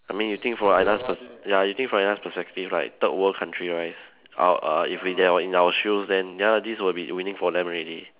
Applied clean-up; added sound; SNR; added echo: none; none; none; none.